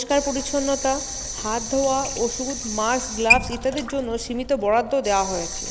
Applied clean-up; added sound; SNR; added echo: none; Sink (filling or washing) / Water tap, faucet; 5 dB; none.